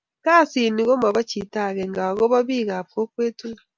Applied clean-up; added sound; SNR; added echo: none; none; none; none.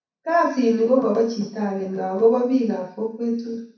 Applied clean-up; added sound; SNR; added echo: none; none; none; reverberation time 0.6 s.